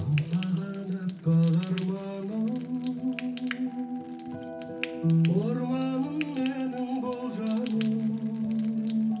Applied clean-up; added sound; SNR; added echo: none; Frying (food); 19 dB; reverberation time 0.3 s.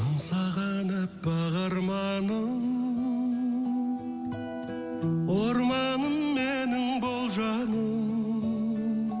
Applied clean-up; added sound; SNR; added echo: none; none; none; none.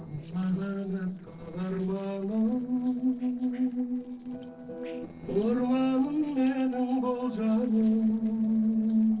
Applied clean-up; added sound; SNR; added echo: neural separator model SepFormer DNS4.